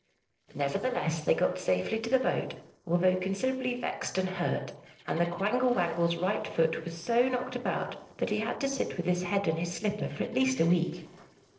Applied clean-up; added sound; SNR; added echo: neural separator model SepFormer DNS4.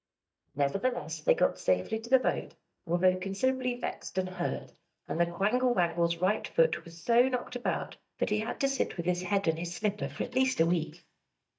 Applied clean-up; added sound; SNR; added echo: neural mask model DeepFilterNet 3.